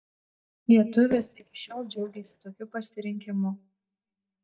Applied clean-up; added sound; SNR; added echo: neural mask model DeepFilterNet 3.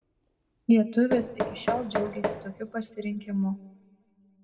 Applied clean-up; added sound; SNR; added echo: none; Knock; 6 dB; reverberation time 1.1 s.